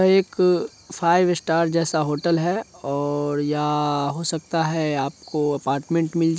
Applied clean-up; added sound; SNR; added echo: none; none; none; none.